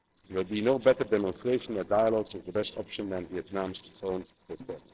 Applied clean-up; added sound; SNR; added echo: neural separator model SepFormer DNS4.